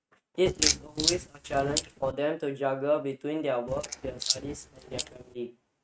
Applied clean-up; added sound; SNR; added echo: neural mask model RNNoise.